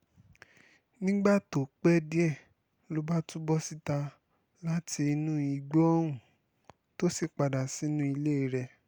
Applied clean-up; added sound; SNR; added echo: none; none; none; none.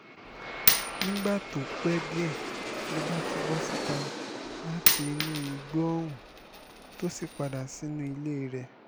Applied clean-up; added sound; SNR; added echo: none; Coin (dropping) + Aircraft; -2 dB; none.